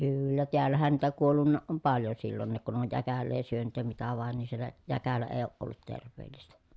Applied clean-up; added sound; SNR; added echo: none; none; none; none.